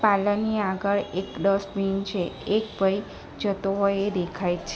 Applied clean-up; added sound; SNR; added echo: none; none; none; none.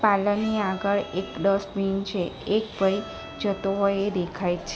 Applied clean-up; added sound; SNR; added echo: none; Bowed string instrument; 17 dB; none.